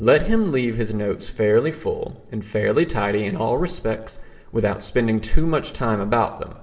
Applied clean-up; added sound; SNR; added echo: none; none; none; reverberation time 2.2 s.